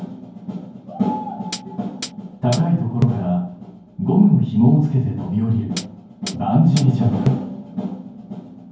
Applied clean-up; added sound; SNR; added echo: none; Hi-hat; 8 dB; reverberation time 0.9 s.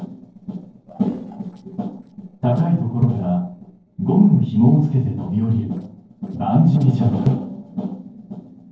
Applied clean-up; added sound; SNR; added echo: neural separator model SepFormer DNS4.